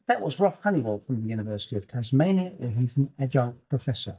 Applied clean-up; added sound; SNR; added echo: neural mask model DeepFilterNet 3.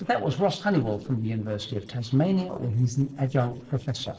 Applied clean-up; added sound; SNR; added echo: neural separator model SepFormer DNS4.